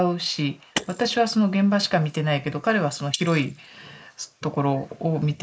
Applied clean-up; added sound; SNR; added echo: neural mask model Resemble Enhance denoiser.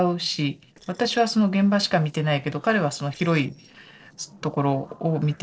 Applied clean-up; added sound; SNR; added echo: neural separator model SepFormer DNS4.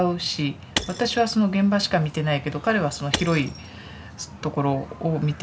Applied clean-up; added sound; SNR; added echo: none; Shatter / Crushing; 11 dB; none.